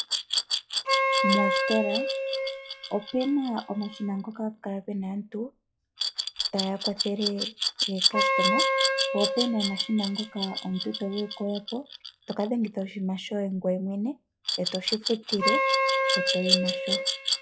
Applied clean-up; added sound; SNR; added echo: classical method log-MMSE.